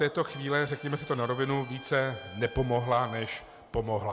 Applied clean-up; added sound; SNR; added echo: none; Bowed string instrument; 19 dB; none.